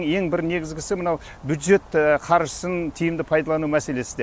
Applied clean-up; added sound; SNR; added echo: none; none; none; none.